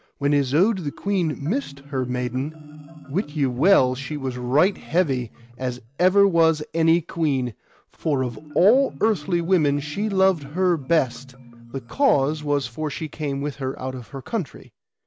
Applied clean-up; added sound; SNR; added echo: none; Bowed string instrument + Marimba, xylophone; 20 dB; none.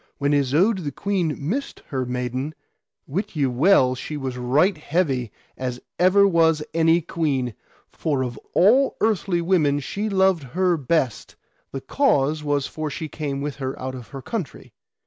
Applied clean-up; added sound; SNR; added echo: none; none; none; none.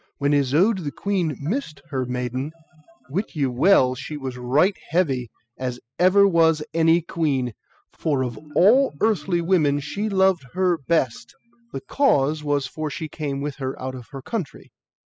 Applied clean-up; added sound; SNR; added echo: classical method spectral subtraction.